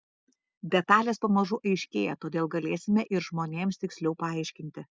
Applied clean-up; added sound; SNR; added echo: none; none; none; none.